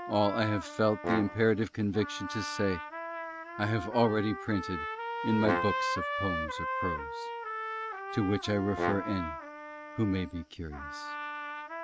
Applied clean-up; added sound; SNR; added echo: none; Trumpet + Brass instrument; 4 dB; none.